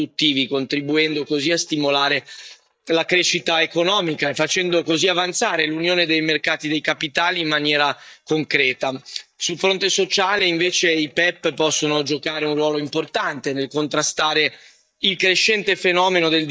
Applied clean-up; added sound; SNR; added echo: neural mask model DeepFilterNet 3.